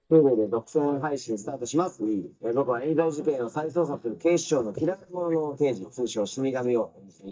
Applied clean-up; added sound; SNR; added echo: neural mask model DeepFilterNet 3.